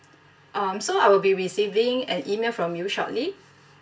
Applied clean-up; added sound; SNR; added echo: none; none; none; reverberation time 0.2 s.